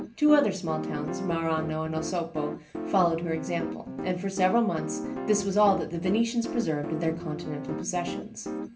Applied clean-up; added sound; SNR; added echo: none; Piano; 7 dB; reverberation time 0.3 s.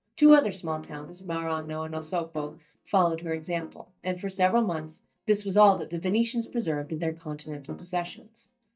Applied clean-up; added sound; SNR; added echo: neural mask model DeepFilterNet 3.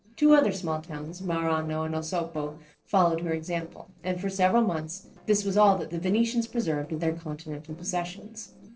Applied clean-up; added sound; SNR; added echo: neural separator model SepFormer DNS4.